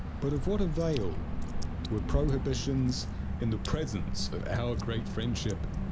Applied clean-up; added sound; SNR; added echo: none; Drip / Water; 0 dB; none.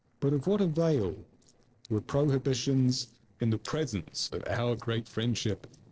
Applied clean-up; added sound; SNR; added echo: neural separator model SepFormer DNS4.